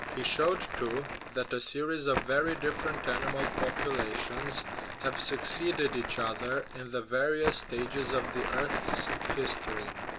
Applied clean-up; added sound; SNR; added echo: none; Crumpling, crinkling; 4 dB; none.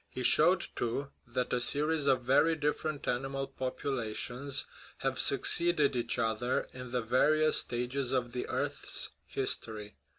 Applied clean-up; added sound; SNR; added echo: none; none; none; none.